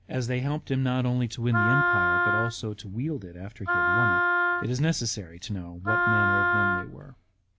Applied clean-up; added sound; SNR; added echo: none; Wind instrument, woodwind instrument; -3 dB; none.